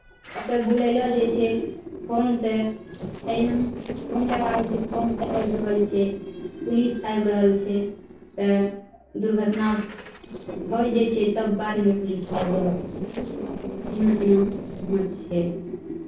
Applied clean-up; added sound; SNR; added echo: neural separator model SepFormer DNS4.